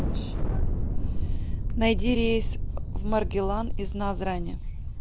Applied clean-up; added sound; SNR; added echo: none; Thunder; -3 dB; none.